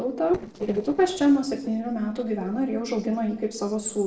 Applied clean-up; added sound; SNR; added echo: neural separator model SepFormer DNS4.